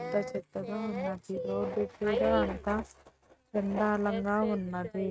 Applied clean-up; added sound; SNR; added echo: neural mask model RNNoise.